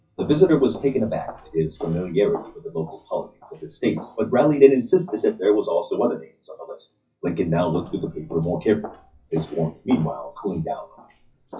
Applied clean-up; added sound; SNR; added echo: classical method WPE with log-MMSE.